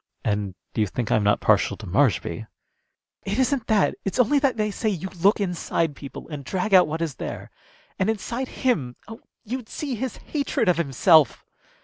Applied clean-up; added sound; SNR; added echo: none; none; none; none.